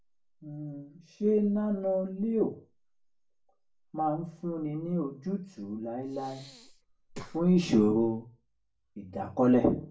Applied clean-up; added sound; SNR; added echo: none; Breathing; 18 dB; reverberation time 0.3 s.